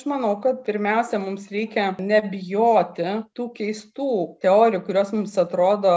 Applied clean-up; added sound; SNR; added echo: none; none; none; none.